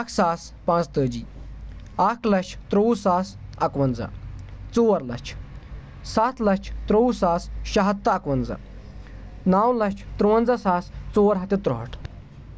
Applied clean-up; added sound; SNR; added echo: none; none; none; none.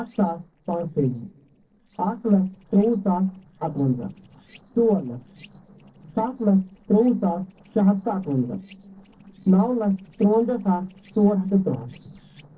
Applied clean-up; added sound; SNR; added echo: neural separator model SepFormer DNS4.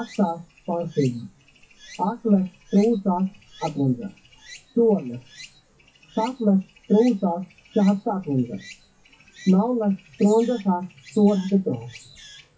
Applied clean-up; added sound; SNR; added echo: classical method WPE with log-MMSE.